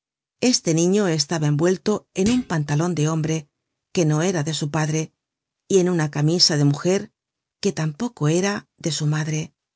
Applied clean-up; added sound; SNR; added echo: none; Thump, thud; 17 dB; none.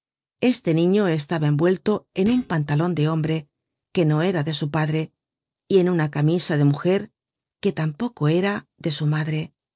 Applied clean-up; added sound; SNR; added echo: neural separator model SepFormer DNS4.